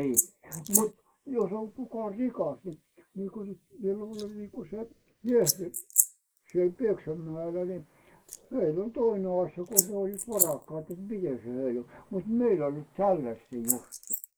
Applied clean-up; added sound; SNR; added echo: neural mask model Resemble Enhance denoiser.